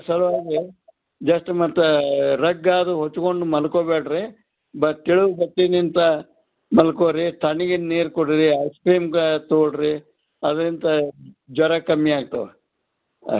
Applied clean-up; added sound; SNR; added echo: none; none; none; none.